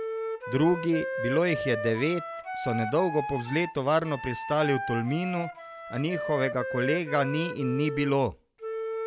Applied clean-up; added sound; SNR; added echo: none; Wind instrument, woodwind instrument; 6 dB; none.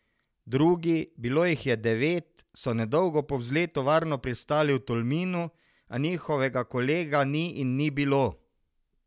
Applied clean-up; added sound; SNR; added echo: none; none; none; none.